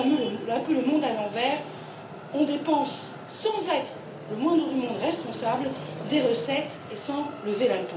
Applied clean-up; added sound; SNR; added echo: none; Traffic noise, roadway noise; 12 dB; reverberation time 0.4 s.